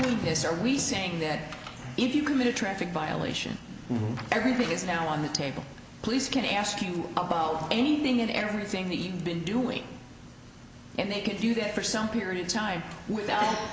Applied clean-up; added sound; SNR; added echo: none; none; none; none.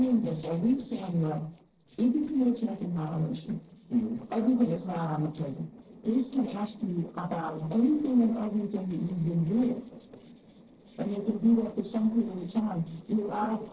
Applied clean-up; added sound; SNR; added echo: neural separator model SepFormer DNS4.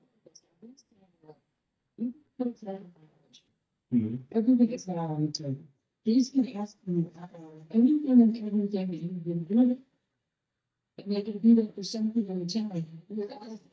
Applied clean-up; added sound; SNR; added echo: neural mask model DeepFilterNet 3.